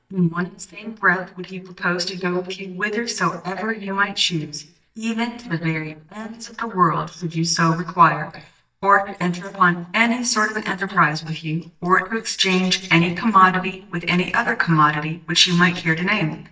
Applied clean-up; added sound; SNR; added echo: neural mask model DeepFilterNet 3.